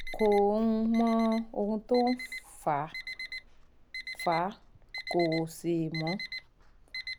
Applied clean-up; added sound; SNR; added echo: none; Alarm; 12 dB; none.